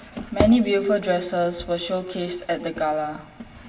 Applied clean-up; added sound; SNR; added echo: none; Drawer open or close; 11 dB; reverberation time 0.8 s.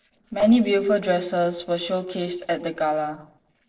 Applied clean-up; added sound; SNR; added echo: neural separator model SepFormer DNS4.